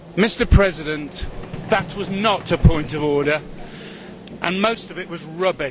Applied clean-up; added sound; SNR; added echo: none; Vehicle; 15 dB; none.